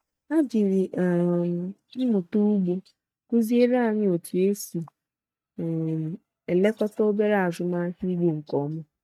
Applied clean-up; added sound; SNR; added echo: neural mask model DeepFilterNet 3.